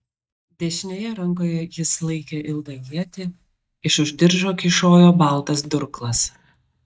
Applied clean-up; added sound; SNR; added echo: neural mask model DeepFilterNet 3.